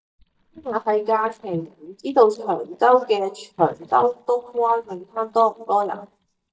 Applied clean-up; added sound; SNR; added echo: neural mask model DeepFilterNet 3.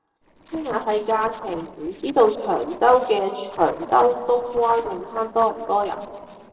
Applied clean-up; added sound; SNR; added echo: neural separator model SepFormer DNS4.